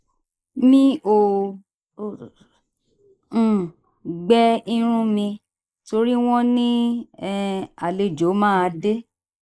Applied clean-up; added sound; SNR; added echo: neural mask model Resemble Enhance denoiser.